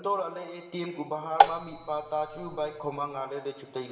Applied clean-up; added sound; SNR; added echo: none; Marimba, xylophone; -5 dB; reverberation time 1.1 s.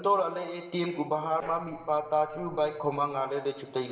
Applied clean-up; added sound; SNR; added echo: neural separator model SepFormer DNS4.